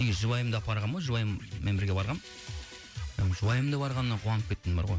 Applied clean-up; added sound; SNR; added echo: none; none; none; none.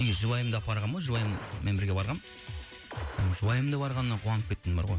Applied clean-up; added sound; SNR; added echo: none; Gunshot, gunfire + Chime; 18 dB; none.